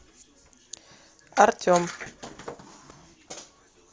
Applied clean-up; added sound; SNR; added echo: none; none; none; none.